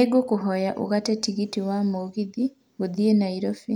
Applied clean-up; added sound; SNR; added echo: none; none; none; none.